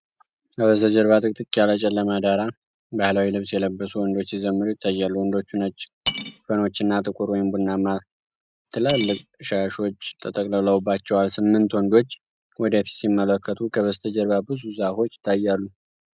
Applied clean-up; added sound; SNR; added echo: neural mask model RNNoise.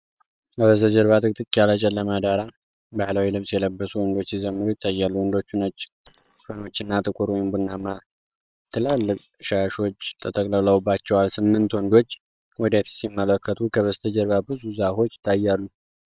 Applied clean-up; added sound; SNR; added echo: neural separator model SepFormer WHAM!.